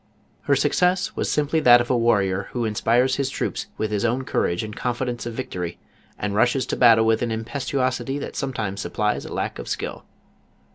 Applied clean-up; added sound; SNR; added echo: none; none; none; none.